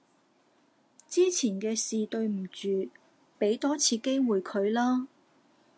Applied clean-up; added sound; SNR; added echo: none; none; none; none.